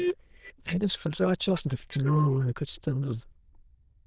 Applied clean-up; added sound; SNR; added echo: neural diffusion model UNIVERSE++.